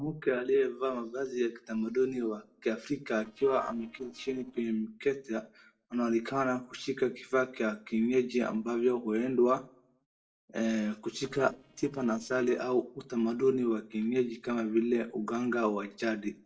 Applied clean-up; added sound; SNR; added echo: neural separator model SepFormer DNS4.